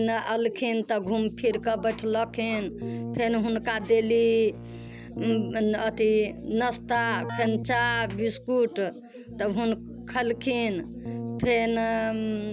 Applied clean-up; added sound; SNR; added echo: none; Keyboard (musical); 12 dB; none.